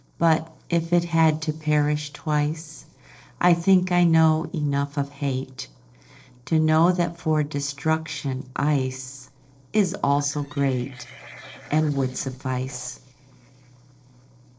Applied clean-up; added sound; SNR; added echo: neural separator model SepFormer DNS4.